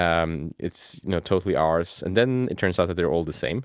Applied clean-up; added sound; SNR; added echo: none; none; none; none.